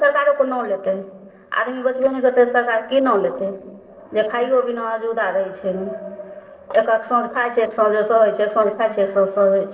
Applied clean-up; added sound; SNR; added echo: neural separator model SepFormer DNS4.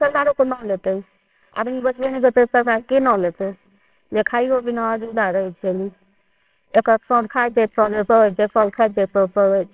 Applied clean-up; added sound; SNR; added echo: neural separator model SepFormer WHAMR!.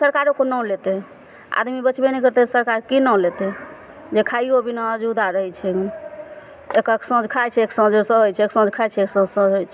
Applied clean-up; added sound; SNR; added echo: none; none; none; none.